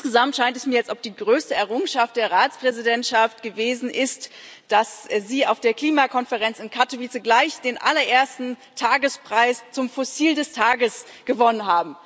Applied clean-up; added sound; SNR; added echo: none; none; none; none.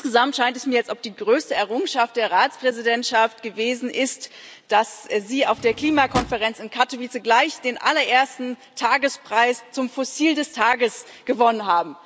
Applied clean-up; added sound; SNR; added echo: none; Drawer open or close; 11 dB; none.